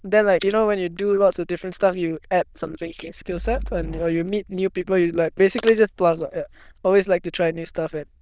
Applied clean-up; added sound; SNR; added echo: neural diffusion model UNIVERSE++.